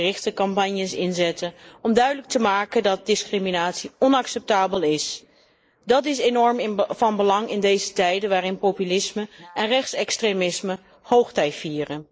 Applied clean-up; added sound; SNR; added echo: neural mask model Resemble Enhance denoiser.